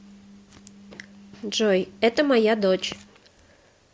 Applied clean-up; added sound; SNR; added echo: none; none; none; none.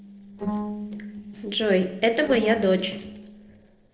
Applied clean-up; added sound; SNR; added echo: neural separator model SepFormer DNS4.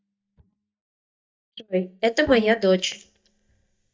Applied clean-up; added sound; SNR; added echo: neural mask model DeepFilterNet 3.